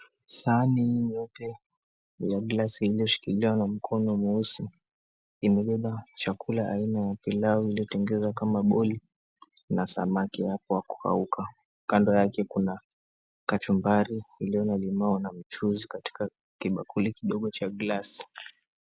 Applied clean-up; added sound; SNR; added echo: none; none; none; none.